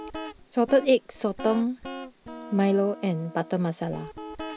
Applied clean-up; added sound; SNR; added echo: none; Guitar; 13 dB; none.